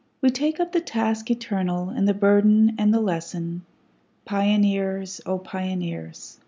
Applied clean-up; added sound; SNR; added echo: none; none; none; none.